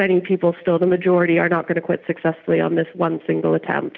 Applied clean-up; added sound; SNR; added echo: none; none; none; none.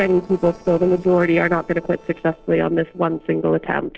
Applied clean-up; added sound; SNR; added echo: neural separator model SepFormer DNS4.